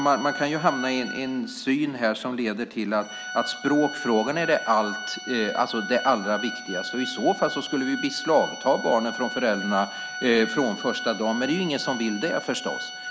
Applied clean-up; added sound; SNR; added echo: none; Organ; 10 dB; none.